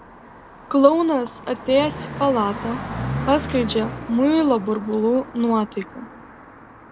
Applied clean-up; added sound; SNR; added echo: none; Car passing by; 11 dB; none.